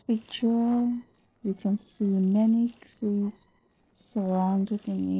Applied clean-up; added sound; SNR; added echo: neural separator model SepFormer DNS4.